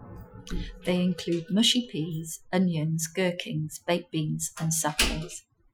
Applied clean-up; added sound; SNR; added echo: classical method Wiener filter.